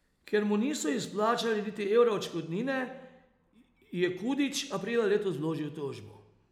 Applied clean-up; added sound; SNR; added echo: none; none; none; none.